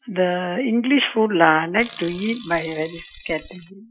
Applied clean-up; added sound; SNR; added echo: classical method Wiener filter.